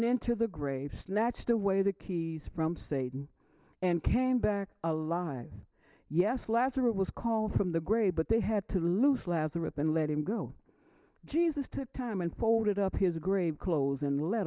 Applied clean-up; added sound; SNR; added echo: none; none; none; none.